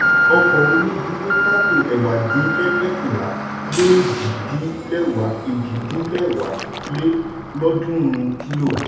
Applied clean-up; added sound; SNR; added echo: none; Alarm; 1 dB; reverberation time 0.8 s.